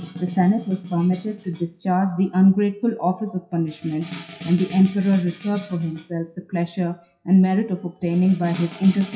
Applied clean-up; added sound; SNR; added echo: classical method WPE with log-MMSE.